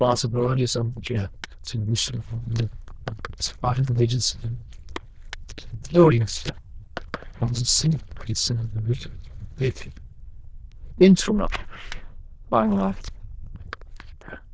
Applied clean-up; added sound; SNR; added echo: neural diffusion model UNIVERSE++.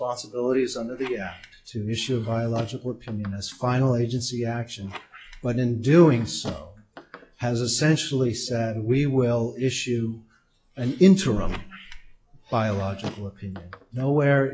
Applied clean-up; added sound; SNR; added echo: classical method log-MMSE.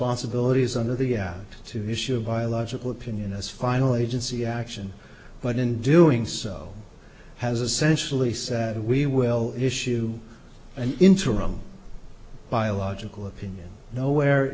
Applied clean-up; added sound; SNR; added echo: none; none; none; none.